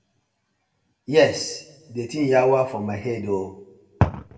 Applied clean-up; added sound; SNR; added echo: none; none; none; reverberation time 0.6 s.